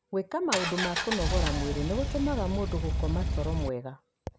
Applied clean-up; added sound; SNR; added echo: none; Engine; -2 dB; none.